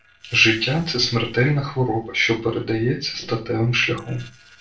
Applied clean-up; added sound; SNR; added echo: neural separator model SepFormer DNS4.